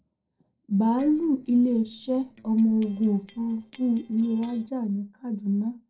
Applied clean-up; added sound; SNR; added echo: neural separator model SepFormer DNS4.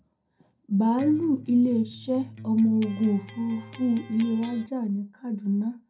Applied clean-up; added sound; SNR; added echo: none; Electric guitar; 17 dB; reverberation time 0.3 s.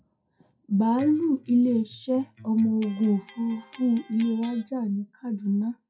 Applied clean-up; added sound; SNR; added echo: classical method WPE with log-MMSE.